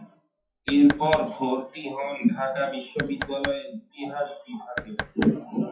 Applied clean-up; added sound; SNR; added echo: classical method WPE with log-MMSE.